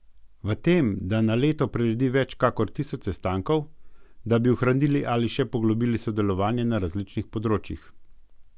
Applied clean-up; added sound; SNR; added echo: none; none; none; none.